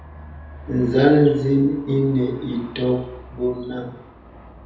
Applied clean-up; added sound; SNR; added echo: none; Aircraft; 19 dB; reverberation time 1.1 s.